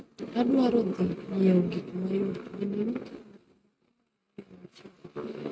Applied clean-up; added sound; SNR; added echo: neural mask model RNNoise.